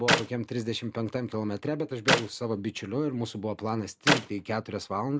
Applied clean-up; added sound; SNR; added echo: none; Clapping; -1 dB; none.